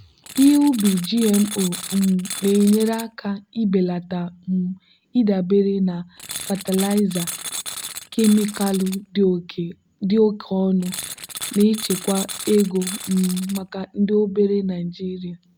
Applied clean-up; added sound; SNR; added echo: none; Tools; 11 dB; none.